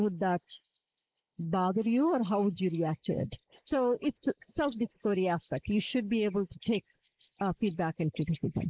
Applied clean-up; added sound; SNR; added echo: neural mask model Resemble Enhance denoiser.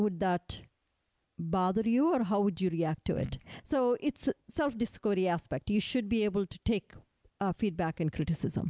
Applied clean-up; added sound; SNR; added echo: none; none; none; none.